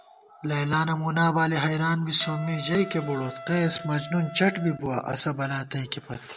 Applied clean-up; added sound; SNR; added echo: none; Wind instrument, woodwind instrument; 14 dB; none.